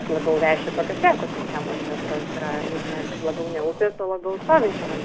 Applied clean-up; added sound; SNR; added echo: none; Train; 6 dB; none.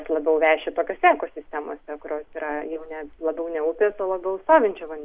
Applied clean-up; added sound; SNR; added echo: none; none; none; none.